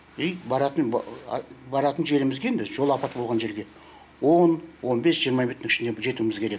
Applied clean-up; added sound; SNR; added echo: none; none; none; none.